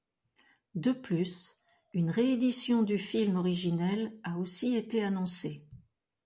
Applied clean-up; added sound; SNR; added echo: none; none; none; none.